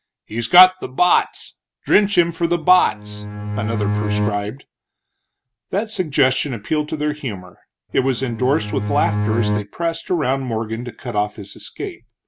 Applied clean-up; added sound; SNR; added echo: none; Bowed string instrument; 2 dB; none.